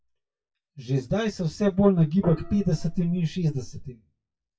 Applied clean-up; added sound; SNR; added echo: classical method WPE with log-MMSE.